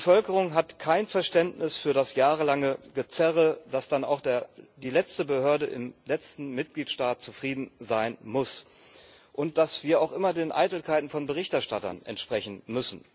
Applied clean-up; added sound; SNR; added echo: none; none; none; none.